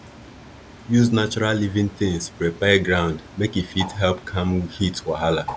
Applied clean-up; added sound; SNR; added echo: none; Bird; 17 dB; none.